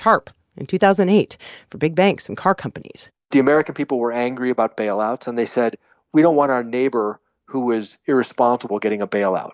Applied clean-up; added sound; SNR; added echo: none; none; none; none.